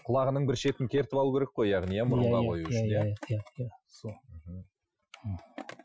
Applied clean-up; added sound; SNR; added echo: classical method Wiener filter.